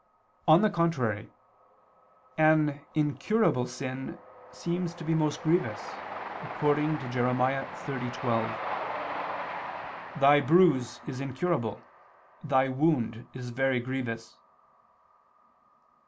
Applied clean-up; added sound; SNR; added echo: none; Train; 12 dB; none.